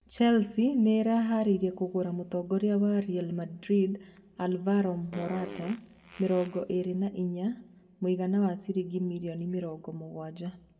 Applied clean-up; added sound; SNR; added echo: none; Fart; 17 dB; reverberation time 1.2 s.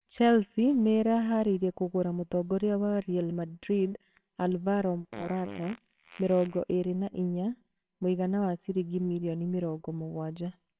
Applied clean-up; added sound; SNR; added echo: neural separator model SepFormer WHAMR!.